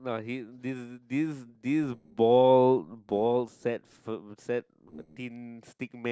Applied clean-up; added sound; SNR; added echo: neural separator model SepFormer DNS4.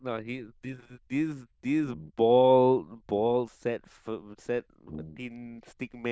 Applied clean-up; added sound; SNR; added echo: neural diffusion model UNIVERSE++.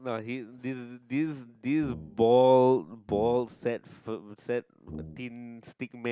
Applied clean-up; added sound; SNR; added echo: none; Brass instrument; 14 dB; none.